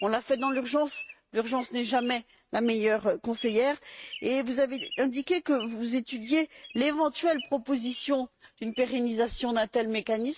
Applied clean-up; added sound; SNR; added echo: neural mask model RNNoise.